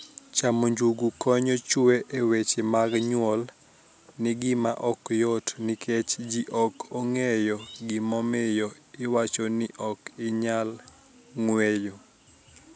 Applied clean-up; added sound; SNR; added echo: none; none; none; none.